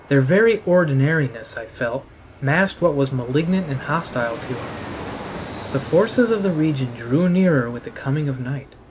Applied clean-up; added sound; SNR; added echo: none; Fixed-wing aircraft, airplane; 16 dB; none.